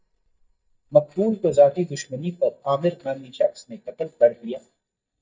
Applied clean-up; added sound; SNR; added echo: neural mask model DeepFilterNet 3.